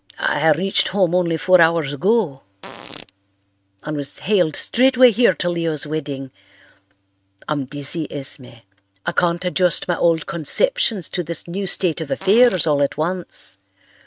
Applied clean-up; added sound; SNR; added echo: neural mask model RNNoise.